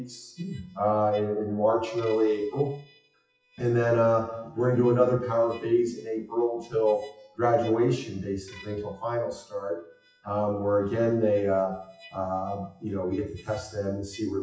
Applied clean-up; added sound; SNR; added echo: classical method WPE with log-MMSE.